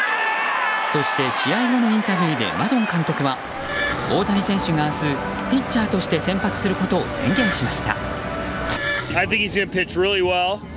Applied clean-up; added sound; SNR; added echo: none; Wood; 7 dB; none.